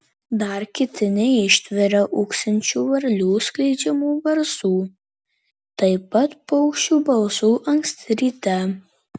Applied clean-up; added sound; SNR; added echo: none; none; none; none.